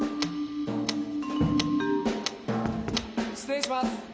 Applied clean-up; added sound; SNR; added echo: none; none; none; none.